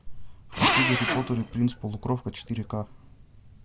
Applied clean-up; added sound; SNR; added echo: none; Drill; -2 dB; none.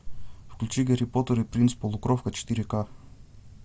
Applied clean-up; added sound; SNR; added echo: none; none; none; none.